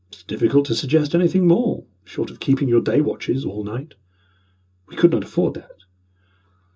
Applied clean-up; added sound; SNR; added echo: none; none; none; reverberation time 0.2 s.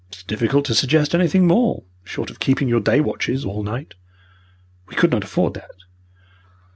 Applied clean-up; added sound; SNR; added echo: none; none; none; none.